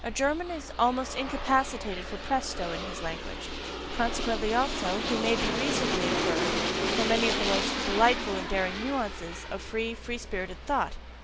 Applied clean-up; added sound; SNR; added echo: none; Aircraft; 2 dB; none.